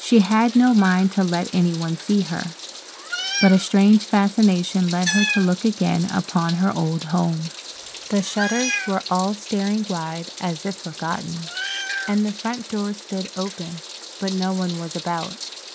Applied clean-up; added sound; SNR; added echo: none; Meow; 10 dB; none.